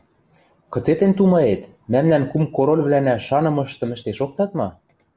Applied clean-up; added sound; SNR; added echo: none; none; none; none.